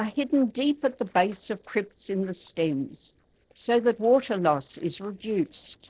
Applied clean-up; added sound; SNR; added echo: neural separator model SepFormer DNS4.